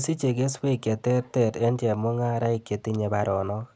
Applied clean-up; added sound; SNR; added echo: none; none; none; none.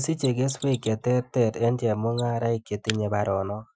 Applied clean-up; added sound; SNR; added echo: classical method Wiener filter.